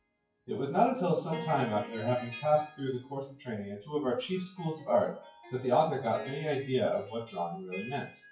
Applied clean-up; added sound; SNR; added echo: classical method WPE with log-MMSE.